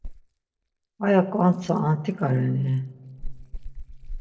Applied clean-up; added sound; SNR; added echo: neural separator model SepFormer DNS4.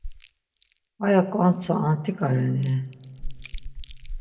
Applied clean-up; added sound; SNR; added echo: none; Chewing, mastication; 11 dB; reverberation time 1.0 s.